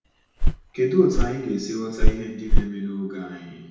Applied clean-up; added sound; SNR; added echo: none; Walk, footsteps; -5 dB; reverberation time 0.8 s.